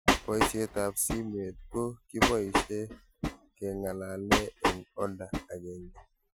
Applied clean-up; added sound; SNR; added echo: classical method Wiener filter.